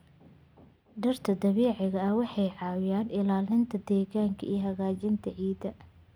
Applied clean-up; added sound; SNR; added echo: none; none; none; none.